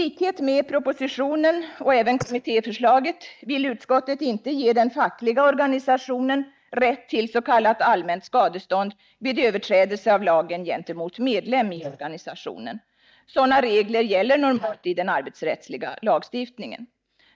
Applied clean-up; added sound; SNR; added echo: neural mask model DeepFilterNet 3.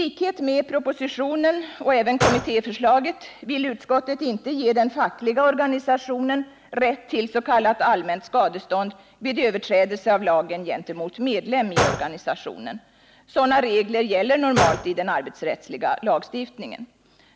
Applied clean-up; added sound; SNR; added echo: none; Gunshot, gunfire; 6 dB; none.